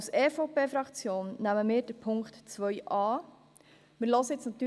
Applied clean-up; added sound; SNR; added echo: none; none; none; none.